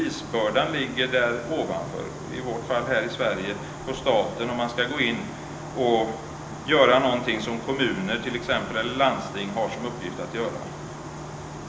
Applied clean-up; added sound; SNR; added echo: none; Aircraft; 12 dB; reverberation time 0.8 s.